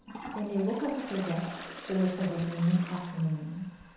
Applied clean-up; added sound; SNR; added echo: none; Toilet flush; 13 dB; reverberation time 1.0 s.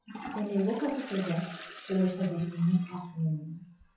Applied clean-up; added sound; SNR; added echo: classical method WPE with log-MMSE.